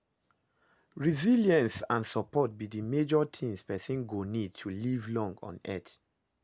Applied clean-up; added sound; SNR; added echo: none; none; none; none.